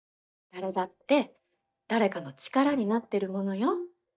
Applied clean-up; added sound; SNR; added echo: neural mask model DeepFilterNet 3.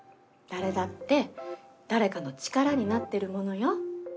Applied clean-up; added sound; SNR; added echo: none; Musical instrument; 17 dB; none.